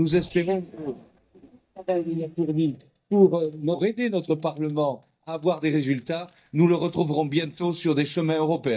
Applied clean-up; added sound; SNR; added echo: neural mask model DeepFilterNet 3.